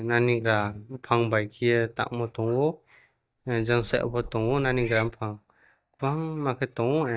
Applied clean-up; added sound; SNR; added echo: neural mask model DeepFilterNet 3.